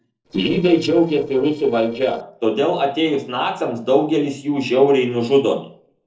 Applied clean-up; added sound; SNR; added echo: neural separator model SepFormer DNS4.